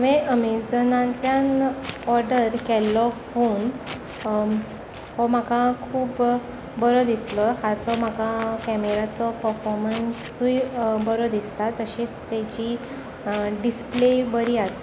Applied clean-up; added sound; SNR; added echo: none; Walk, footsteps + Wind instrument, woodwind instrument; 17 dB; none.